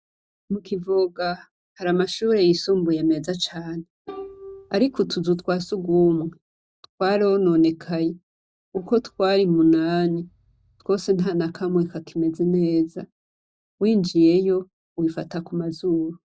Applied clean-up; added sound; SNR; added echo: neural mask model DeepFilterNet 3.